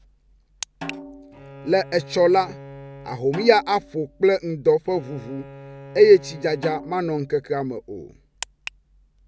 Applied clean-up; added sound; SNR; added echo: none; Bowed string instrument + Snare drum; 18 dB; none.